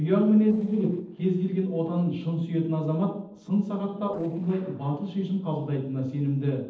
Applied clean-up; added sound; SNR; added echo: neural separator model SepFormer DNS4.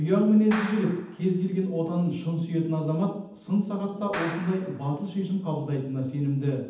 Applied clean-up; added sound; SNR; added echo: none; Clapping; 14 dB; reverberation time 0.8 s.